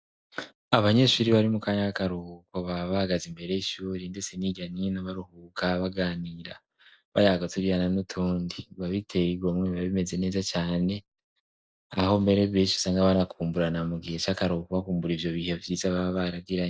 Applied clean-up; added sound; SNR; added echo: none; none; none; none.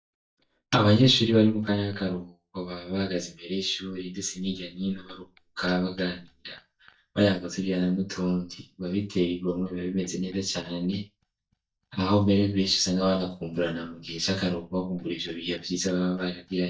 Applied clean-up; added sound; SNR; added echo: neural mask model DeepFilterNet 3.